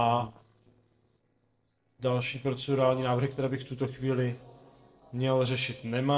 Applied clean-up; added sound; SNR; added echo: neural separator model SepFormer DNS4.